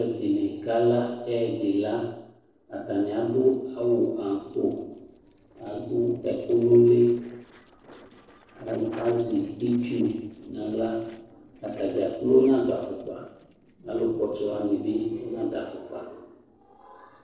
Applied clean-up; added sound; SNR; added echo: neural separator model SepFormer DNS4.